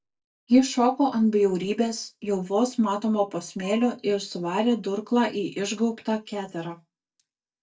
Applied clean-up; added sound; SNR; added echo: neural mask model DeepFilterNet 3.